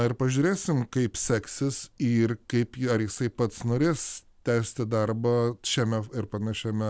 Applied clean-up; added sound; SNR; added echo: none; none; none; none.